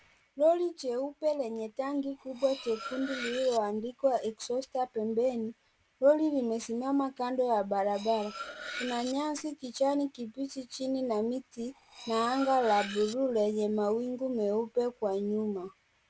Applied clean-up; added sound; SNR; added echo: none; Cutlery, silverware; 12 dB; none.